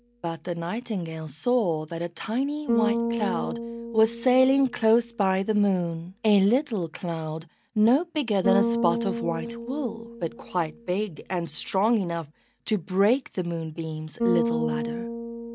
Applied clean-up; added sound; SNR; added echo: none; Bass guitar; 6 dB; none.